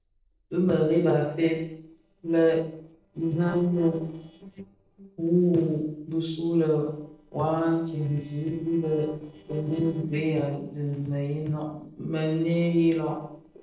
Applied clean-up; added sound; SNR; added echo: neural separator model SepFormer DNS4.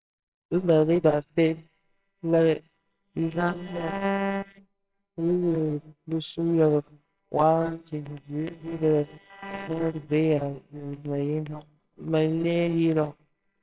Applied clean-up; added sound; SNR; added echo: neural separator model SepFormer WHAMR!.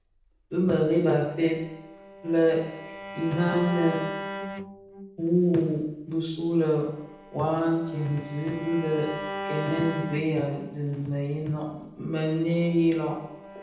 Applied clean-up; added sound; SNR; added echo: none; Bowed string instrument; 12 dB; reverberation time 0.9 s.